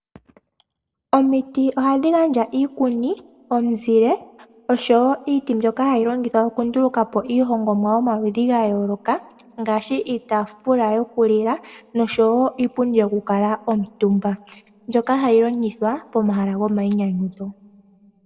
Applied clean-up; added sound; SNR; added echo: none; none; none; reverberation time 2.3 s.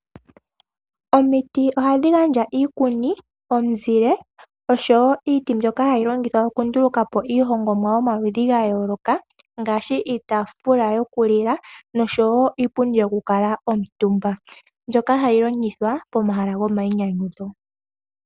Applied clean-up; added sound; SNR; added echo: none; none; none; none.